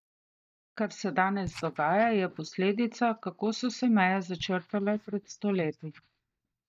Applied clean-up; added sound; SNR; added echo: neural mask model DeepFilterNet 3.